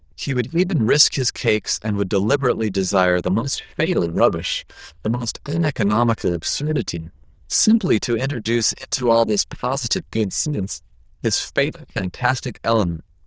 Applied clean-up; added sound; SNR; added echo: neural diffusion model UNIVERSE++.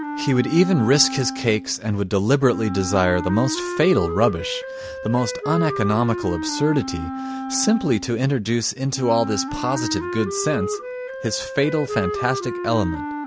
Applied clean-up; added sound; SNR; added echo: none; Wind instrument, woodwind instrument; 7 dB; none.